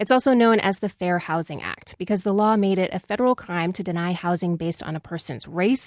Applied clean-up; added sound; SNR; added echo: none; none; none; none.